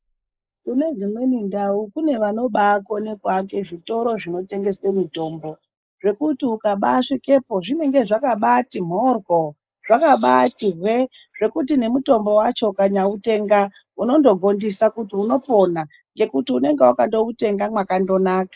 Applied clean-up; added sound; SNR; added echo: neural mask model Resemble Enhance denoiser.